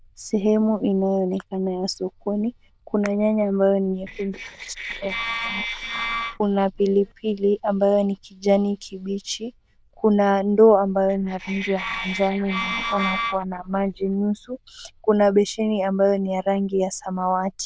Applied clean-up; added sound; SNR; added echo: neural diffusion model UNIVERSE++.